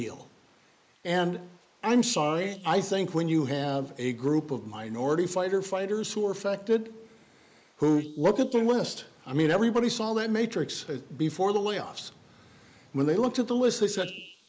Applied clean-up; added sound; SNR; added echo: neural mask model Resemble Enhance denoiser.